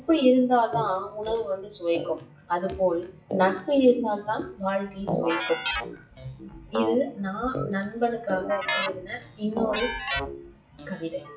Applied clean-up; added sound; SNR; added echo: classical method WPE with log-MMSE.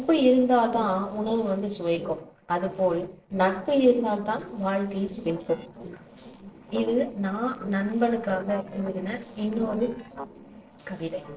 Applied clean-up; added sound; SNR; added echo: neural separator model SepFormer DNS4.